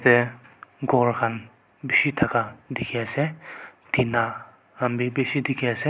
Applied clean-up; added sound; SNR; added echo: none; none; none; none.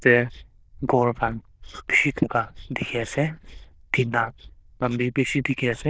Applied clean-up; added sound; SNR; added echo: neural diffusion model UNIVERSE++.